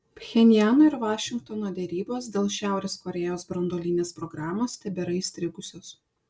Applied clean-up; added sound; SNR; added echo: none; none; none; none.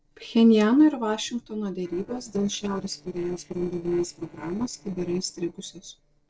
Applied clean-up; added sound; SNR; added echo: neural separator model SepFormer DNS4.